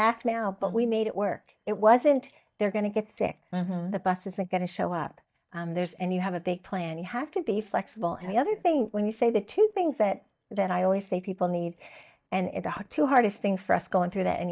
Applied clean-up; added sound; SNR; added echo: neural mask model DeepFilterNet 3.